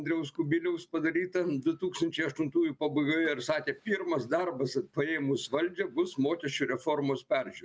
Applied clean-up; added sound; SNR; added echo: none; none; none; none.